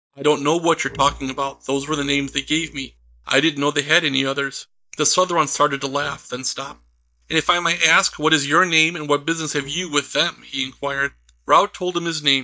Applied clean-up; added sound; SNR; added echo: neural mask model DeepFilterNet 3.